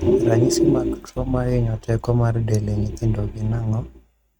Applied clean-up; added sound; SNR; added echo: neural mask model RNNoise.